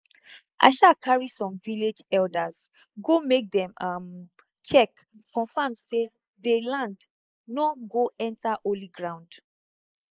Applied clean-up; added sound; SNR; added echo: neural mask model Resemble Enhance denoiser.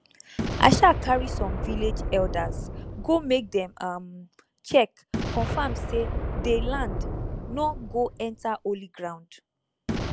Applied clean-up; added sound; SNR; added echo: none; Boom; 4 dB; none.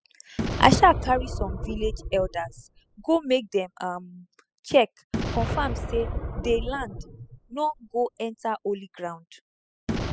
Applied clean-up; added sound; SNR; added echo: classical method spectral subtraction.